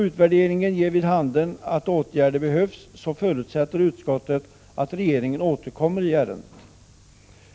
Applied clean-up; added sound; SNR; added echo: none; none; none; none.